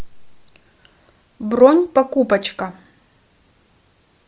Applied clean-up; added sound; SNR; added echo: none; none; none; none.